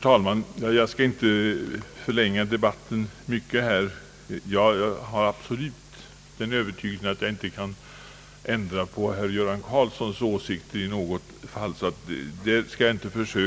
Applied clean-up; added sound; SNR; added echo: none; none; none; none.